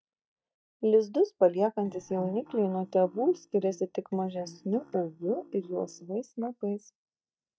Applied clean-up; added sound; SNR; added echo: neural mask model DeepFilterNet 3.